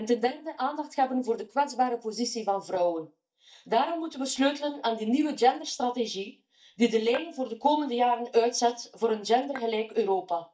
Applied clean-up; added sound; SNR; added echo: neural mask model DeepFilterNet 3.